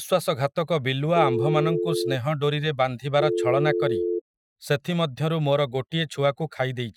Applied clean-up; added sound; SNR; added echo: classical method Wiener filter.